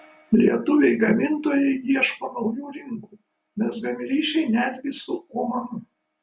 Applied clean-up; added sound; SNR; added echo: none; none; none; none.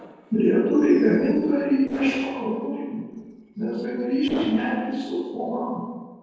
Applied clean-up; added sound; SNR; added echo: neural separator model SepFormer DNS4.